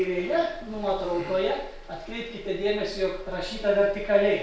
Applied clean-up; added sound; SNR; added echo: none; none; none; none.